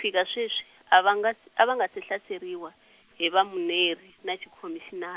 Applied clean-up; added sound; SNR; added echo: none; none; none; none.